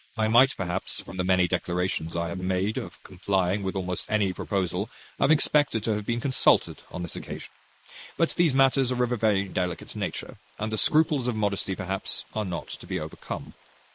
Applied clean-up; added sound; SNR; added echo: neural mask model Resemble Enhance denoiser.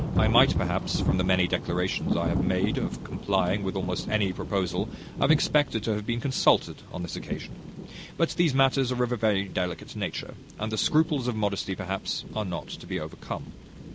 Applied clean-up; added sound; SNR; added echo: none; Thunder / Rain; 6 dB; none.